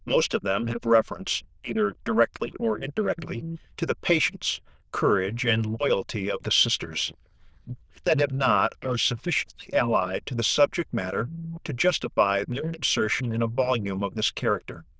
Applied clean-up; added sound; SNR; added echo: neural diffusion model UNIVERSE++.